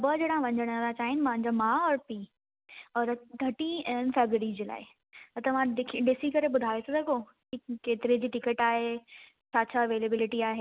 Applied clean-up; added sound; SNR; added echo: none; none; none; none.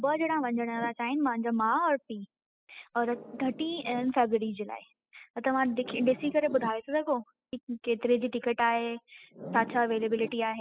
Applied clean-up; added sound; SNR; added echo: classical method spectral subtraction.